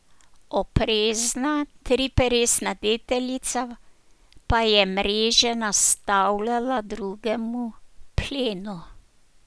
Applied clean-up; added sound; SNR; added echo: none; none; none; none.